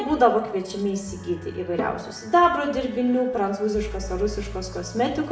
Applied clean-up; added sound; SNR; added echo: none; Bowed string instrument; 15 dB; reverberation time 0.7 s.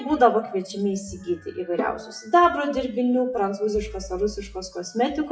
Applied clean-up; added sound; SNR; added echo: classical method WPE with log-MMSE.